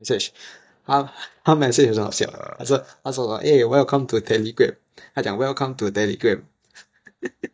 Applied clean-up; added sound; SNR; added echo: neural mask model DeepFilterNet 3.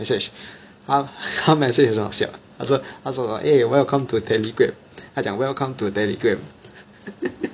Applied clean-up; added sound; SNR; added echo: none; none; none; none.